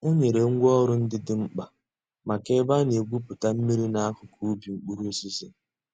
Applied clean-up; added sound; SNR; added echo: none; none; none; none.